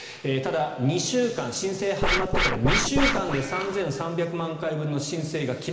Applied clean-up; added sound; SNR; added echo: none; Scratching (performance technique); -1 dB; reverberation time 2.1 s.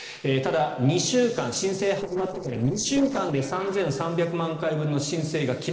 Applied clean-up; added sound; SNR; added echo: neural separator model SepFormer DNS4.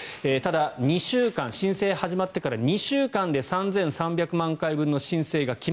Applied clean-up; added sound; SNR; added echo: none; none; none; none.